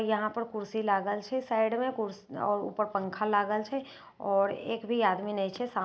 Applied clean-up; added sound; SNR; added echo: none; none; none; none.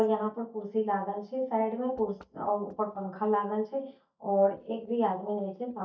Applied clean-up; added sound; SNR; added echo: neural mask model DeepFilterNet 3.